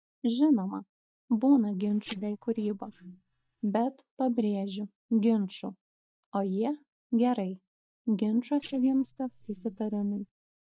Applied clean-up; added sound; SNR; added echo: neural mask model DeepFilterNet 3.